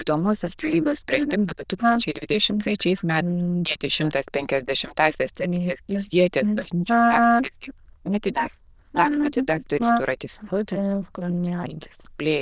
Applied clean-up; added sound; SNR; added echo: neural diffusion model UNIVERSE++.